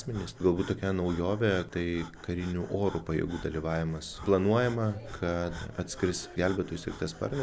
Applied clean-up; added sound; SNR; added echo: none; Breathing; 18 dB; none.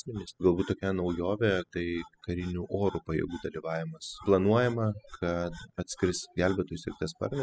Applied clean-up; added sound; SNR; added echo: classical method spectral subtraction.